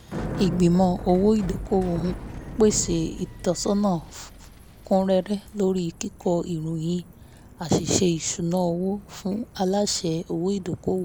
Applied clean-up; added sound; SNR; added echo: none; Bicycle; 13 dB; none.